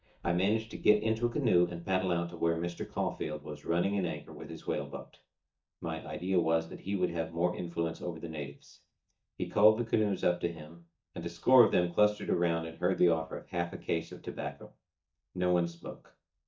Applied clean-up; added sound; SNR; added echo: neural mask model DeepFilterNet 3.